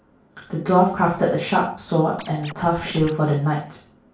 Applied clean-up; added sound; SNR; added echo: none; Scratching (performance technique); 15 dB; reverberation time 0.4 s.